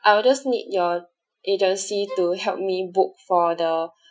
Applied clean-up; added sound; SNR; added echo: classical method Wiener filter.